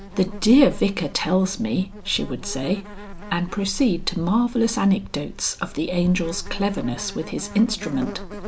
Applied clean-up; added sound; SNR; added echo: none; Insect; 12 dB; none.